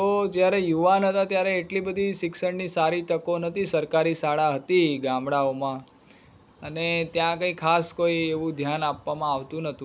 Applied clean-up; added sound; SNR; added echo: none; none; none; none.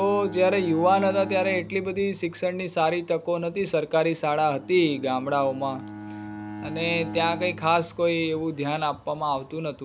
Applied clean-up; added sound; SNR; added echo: none; Bowed string instrument; 14 dB; none.